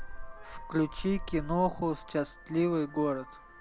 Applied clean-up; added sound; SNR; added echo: none; Vehicle horn, car horn, honking; 10 dB; none.